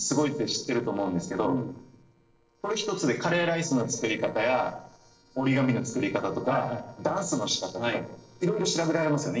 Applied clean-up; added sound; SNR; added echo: neural separator model SepFormer DNS4.